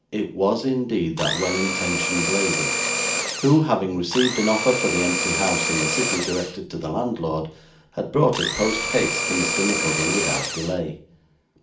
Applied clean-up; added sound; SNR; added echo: none; Domestic sounds, home sounds; 1 dB; reverberation time 0.4 s.